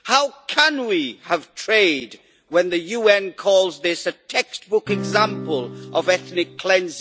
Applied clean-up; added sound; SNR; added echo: none; Acoustic guitar / Strum; 10 dB; none.